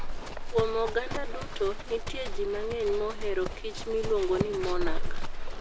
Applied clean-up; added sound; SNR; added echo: none; Livestock, farm animals, working animals; -1 dB; none.